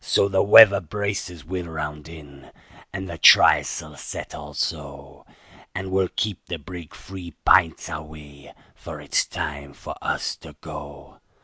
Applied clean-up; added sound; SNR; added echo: none; none; none; none.